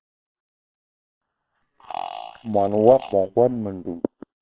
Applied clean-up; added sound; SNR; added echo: neural separator model SepFormer WHAM!.